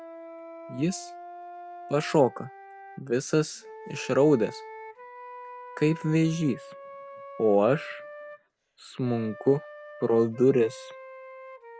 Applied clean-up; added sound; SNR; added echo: none; Wind instrument, woodwind instrument; 16 dB; none.